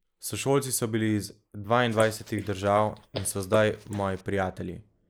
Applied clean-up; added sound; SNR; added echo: neural mask model Resemble Enhance denoiser.